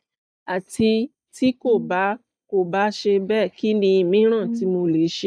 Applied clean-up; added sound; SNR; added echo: neural mask model DeepFilterNet 3.